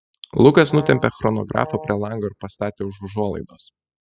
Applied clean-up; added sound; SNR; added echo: classical method spectral subtraction.